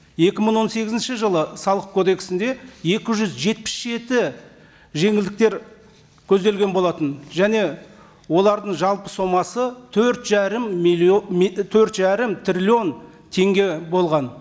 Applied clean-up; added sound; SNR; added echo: none; none; none; none.